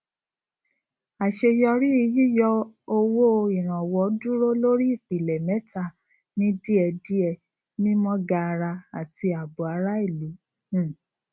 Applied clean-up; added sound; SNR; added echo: none; none; none; none.